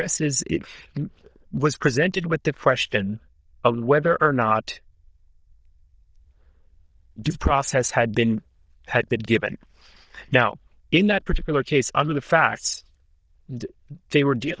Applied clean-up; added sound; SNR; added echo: neural diffusion model UNIVERSE++.